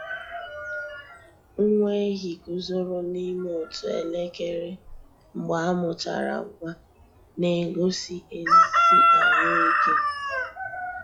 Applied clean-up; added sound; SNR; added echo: classical method log-MMSE.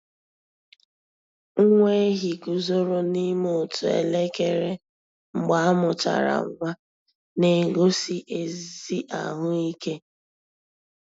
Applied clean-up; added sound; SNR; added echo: none; none; none; none.